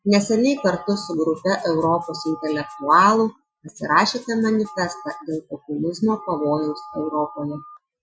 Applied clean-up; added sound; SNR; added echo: classical method Wiener filter.